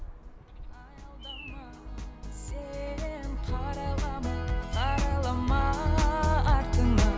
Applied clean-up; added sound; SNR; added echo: none; Bird vocalization, bird call, bird song; 18 dB; none.